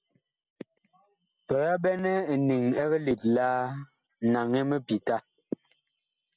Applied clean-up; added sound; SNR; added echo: none; none; none; none.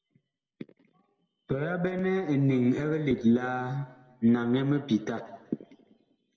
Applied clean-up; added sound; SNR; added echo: none; none; none; reverberation time 1.2 s.